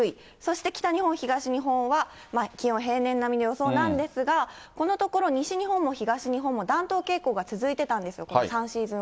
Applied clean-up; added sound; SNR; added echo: none; none; none; none.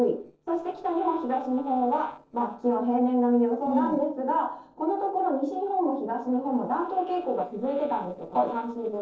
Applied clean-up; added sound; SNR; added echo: neural separator model SepFormer DNS4.